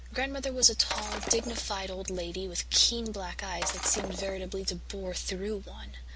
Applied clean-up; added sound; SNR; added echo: none; Shatter; 8 dB; none.